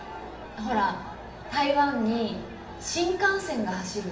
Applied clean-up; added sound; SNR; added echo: none; none; none; reverberation time 0.8 s.